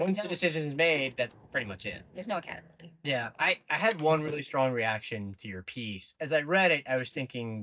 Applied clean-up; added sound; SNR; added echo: neural mask model DeepFilterNet 3.